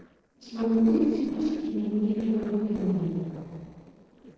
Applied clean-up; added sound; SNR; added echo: neural separator model SepFormer DNS4.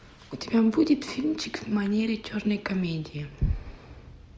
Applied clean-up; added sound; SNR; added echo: none; none; none; none.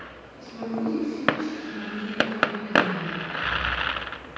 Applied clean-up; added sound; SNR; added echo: none; Fireworks; -4 dB; reverberation time 2.2 s.